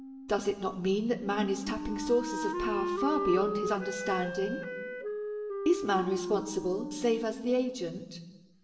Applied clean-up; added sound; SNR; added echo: none; Wind instrument, woodwind instrument; 5 dB; reverberation time 1.2 s.